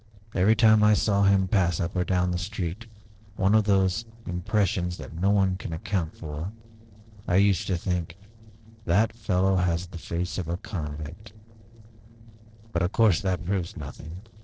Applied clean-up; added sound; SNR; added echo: neural separator model SepFormer DNS4.